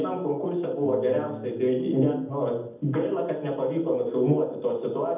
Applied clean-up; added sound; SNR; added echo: neural separator model SepFormer DNS4.